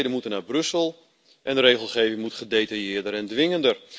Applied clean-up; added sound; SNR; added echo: none; none; none; none.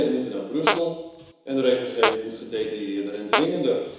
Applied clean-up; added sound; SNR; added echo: none; Fart; 4 dB; reverberation time 1.0 s.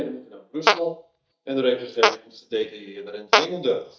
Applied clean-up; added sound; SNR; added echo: neural mask model DeepFilterNet 3.